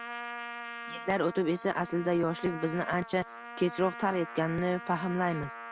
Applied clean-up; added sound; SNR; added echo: none; Trumpet; 11 dB; none.